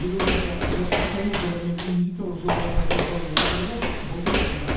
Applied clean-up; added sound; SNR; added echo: none; Walk, footsteps; -3 dB; reverberation time 0.8 s.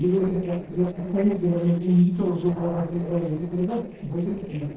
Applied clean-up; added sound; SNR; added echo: neural separator model SepFormer DNS4.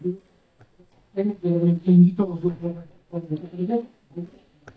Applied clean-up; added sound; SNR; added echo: neural mask model DeepFilterNet 3.